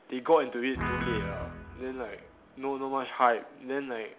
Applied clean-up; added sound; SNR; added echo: none; Guitar; 7 dB; none.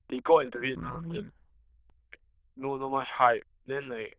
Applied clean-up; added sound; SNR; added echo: neural diffusion model UNIVERSE++.